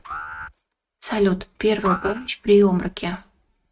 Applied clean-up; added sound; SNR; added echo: neural mask model RNNoise.